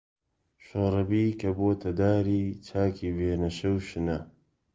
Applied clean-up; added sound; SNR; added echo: none; none; none; none.